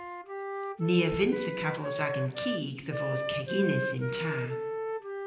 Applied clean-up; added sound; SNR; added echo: none; Wind instrument, woodwind instrument; 3 dB; reverberation time 0.8 s.